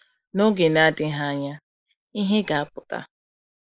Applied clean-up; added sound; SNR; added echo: neural mask model Resemble Enhance denoiser.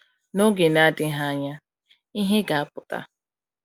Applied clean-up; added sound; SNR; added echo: none; none; none; none.